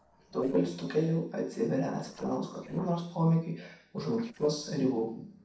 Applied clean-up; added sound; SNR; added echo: neural separator model SepFormer DNS4.